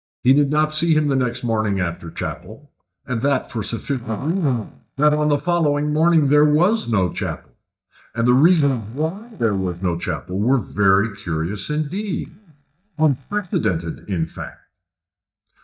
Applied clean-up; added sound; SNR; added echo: neural mask model DeepFilterNet 3.